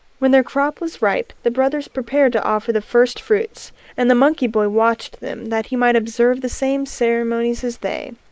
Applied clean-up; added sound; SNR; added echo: neural mask model Resemble Enhance denoiser.